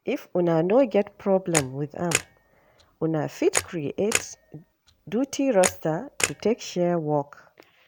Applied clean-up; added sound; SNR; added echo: none; Camera; 7 dB; none.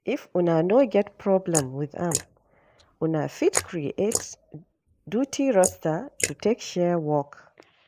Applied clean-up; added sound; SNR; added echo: neural mask model Resemble Enhance denoiser.